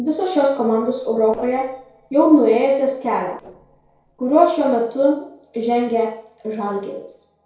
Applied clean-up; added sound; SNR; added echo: neural separator model SepFormer DNS4.